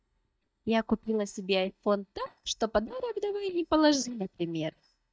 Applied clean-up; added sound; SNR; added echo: neural mask model DeepFilterNet 3.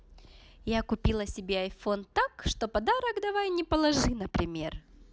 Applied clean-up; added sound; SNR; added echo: none; none; none; none.